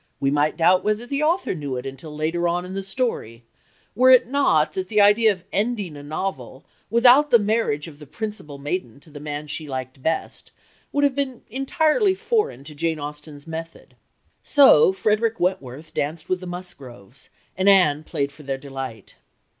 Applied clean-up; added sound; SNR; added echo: none; none; none; none.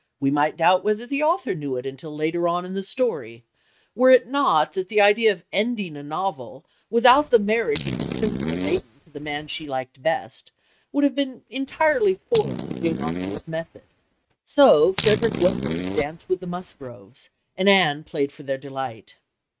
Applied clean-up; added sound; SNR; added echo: neural mask model RNNoise.